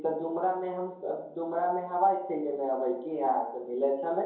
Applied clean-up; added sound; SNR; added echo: none; none; none; reverberation time 2.8 s.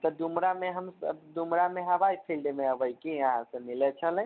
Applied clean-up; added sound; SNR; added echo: none; none; none; none.